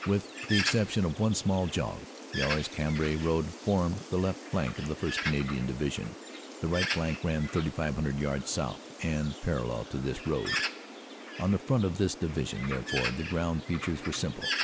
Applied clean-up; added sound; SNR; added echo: none; Bird; 8 dB; none.